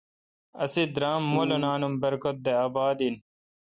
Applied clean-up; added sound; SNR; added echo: none; Piano; 1 dB; none.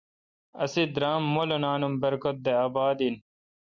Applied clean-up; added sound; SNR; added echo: none; none; none; none.